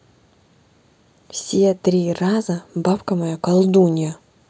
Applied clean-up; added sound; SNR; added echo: none; none; none; none.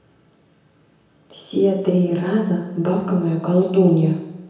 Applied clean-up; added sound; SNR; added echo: none; none; none; reverberation time 0.9 s.